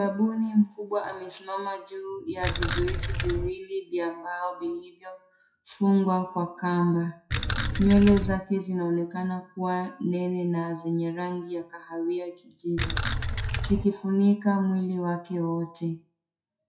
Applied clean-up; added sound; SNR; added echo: classical method WPE with log-MMSE.